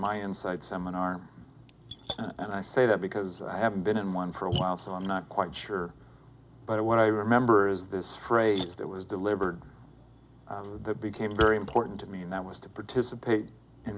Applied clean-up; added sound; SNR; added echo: none; Splash, splatter; 15 dB; none.